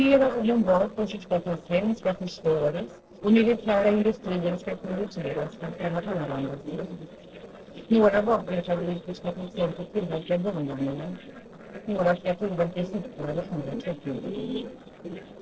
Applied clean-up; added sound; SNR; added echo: neural separator model SepFormer DNS4.